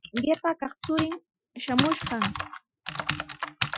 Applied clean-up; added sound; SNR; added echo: classical method Wiener filter.